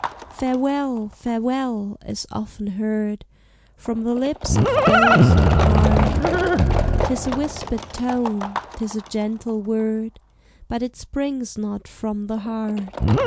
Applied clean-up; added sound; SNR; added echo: none; Livestock, farm animals, working animals; -3 dB; none.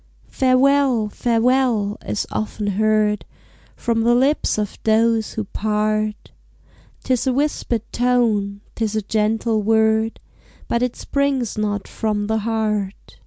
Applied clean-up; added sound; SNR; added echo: none; none; none; none.